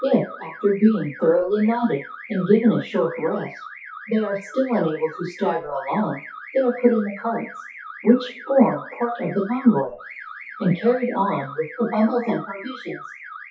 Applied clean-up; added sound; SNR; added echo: classical method WPE with log-MMSE.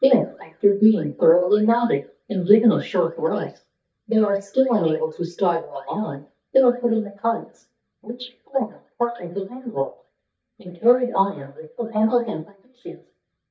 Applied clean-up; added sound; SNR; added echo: neural mask model DeepFilterNet 3.